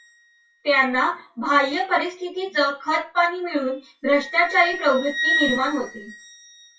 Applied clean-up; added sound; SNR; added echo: classical method WPE with log-MMSE.